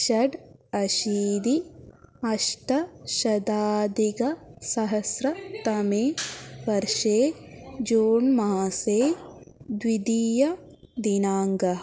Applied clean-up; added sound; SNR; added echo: none; none; none; none.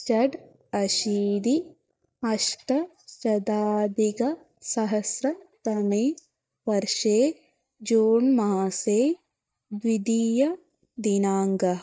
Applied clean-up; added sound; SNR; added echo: neural mask model DeepFilterNet 3.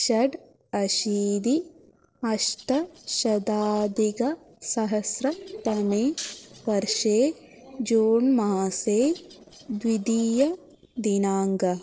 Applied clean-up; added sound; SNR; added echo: neural separator model SepFormer DNS4.